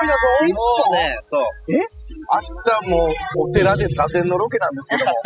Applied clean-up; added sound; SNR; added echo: classical method spectral subtraction.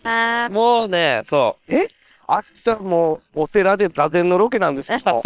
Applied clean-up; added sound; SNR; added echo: neural separator model SepFormer WHAM!.